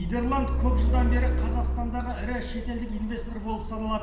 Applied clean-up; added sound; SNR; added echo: none; Truck; -4 dB; reverberation time 1.1 s.